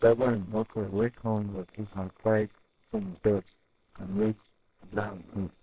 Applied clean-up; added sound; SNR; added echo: neural separator model SepFormer WHAMR!.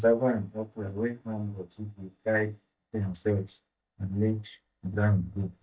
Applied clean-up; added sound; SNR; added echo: neural mask model DeepFilterNet 3.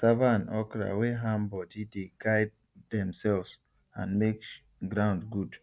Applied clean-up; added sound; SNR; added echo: none; none; none; none.